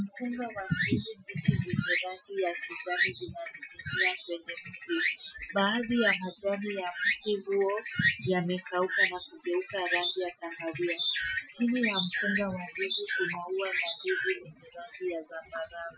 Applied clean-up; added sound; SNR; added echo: classical method Wiener filter.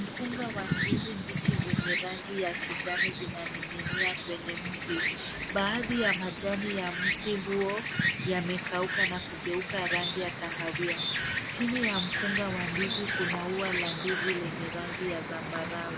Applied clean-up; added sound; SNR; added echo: none; Insect; -2 dB; none.